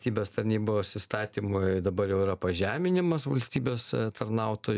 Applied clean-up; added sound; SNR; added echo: none; none; none; none.